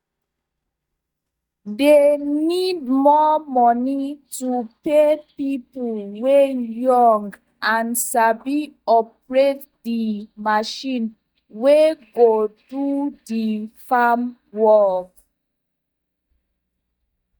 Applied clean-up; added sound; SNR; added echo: neural mask model DeepFilterNet 3.